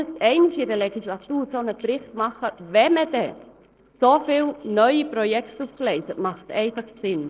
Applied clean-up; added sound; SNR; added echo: neural separator model SepFormer DNS4.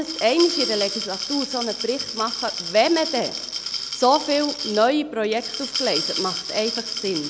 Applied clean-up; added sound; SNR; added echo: none; Glass; 5 dB; none.